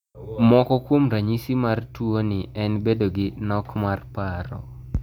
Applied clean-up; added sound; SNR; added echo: none; none; none; none.